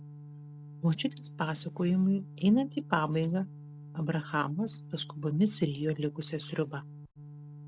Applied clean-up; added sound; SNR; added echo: none; Organ; 15 dB; none.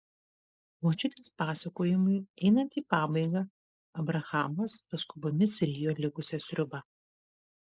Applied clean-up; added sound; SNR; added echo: neural mask model Resemble Enhance denoiser.